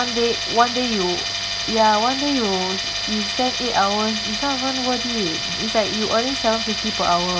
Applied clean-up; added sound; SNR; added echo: none; Tools; 3 dB; none.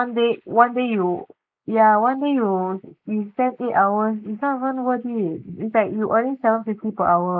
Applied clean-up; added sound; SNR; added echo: neural mask model Resemble Enhance denoiser.